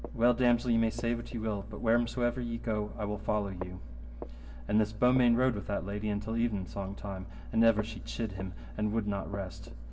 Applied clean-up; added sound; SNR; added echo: none; Walk, footsteps; 20 dB; reverberation time 0.7 s.